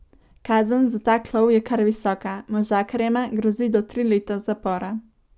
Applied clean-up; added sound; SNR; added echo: none; none; none; none.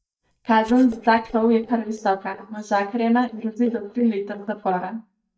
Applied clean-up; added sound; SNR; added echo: neural mask model DeepFilterNet 3.